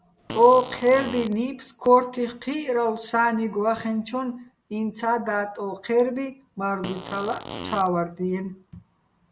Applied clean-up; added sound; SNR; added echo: none; Fart; 12 dB; none.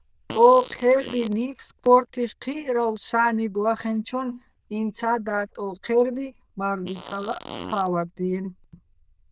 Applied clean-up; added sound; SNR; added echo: neural diffusion model UNIVERSE++.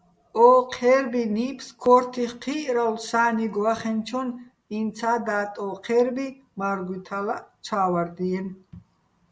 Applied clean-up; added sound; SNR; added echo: none; none; none; none.